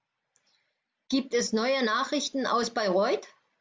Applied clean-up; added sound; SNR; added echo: none; none; none; none.